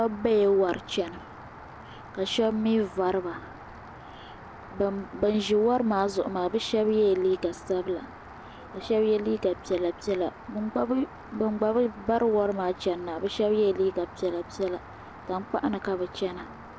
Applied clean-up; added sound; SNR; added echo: none; Rain; 17 dB; none.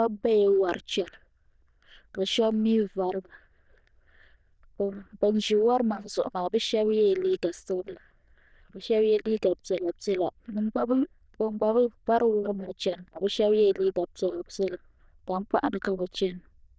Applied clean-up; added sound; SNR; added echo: neural diffusion model UNIVERSE++.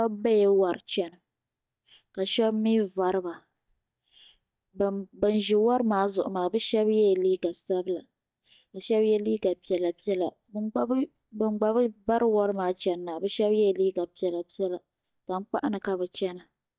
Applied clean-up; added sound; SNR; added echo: neural mask model DeepFilterNet 3.